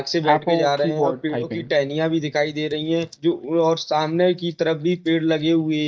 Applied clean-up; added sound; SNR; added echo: neural mask model DeepFilterNet 3.